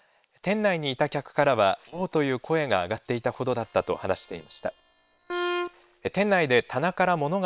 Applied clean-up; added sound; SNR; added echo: neural separator model SepFormer WHAM!.